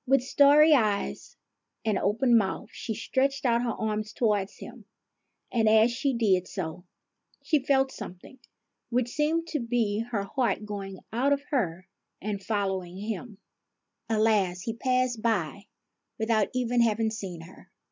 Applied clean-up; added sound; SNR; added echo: none; none; none; none.